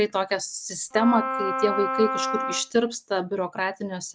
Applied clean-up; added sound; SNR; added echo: none; Wind instrument, woodwind instrument; 3 dB; none.